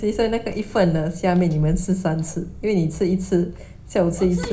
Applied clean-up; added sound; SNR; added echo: none; Keys jangling; 16 dB; reverberation time 0.4 s.